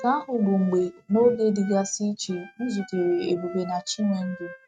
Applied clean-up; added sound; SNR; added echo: neural mask model RNNoise.